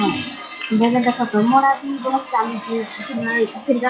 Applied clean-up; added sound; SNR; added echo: classical method WPE with log-MMSE.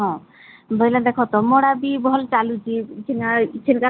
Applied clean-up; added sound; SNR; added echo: none; none; none; none.